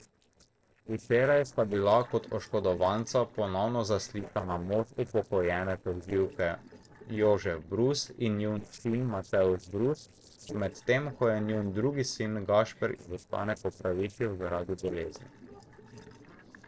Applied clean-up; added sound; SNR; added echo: neural separator model SepFormer DNS4.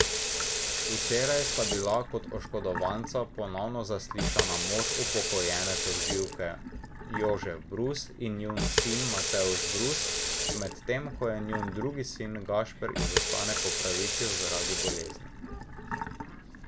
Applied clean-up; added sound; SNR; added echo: none; Sink (filling or washing) / Water tap, faucet; -1 dB; none.